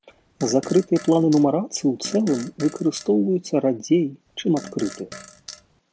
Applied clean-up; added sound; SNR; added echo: none; Fart; 18 dB; none.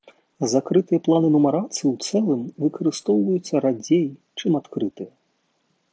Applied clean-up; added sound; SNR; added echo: none; none; none; none.